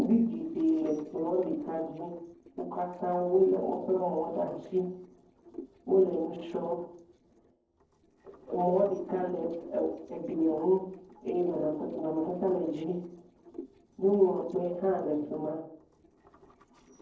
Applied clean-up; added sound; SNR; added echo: neural separator model SepFormer DNS4.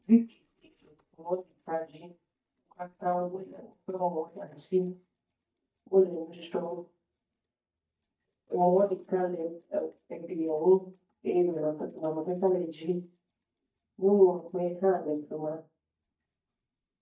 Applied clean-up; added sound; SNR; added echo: neural mask model DeepFilterNet 3.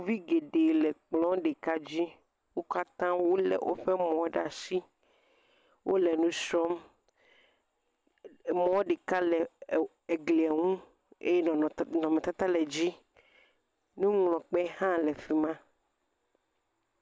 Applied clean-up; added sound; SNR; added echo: none; none; none; none.